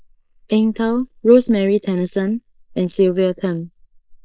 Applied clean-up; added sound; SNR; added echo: neural mask model Resemble Enhance denoiser.